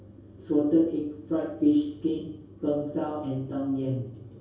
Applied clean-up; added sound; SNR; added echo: none; none; none; reverberation time 0.6 s.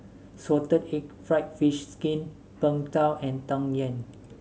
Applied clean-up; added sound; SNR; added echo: none; none; none; none.